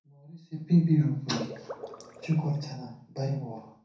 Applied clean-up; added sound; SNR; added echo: none; Water / Liquid; 14 dB; reverberation time 0.5 s.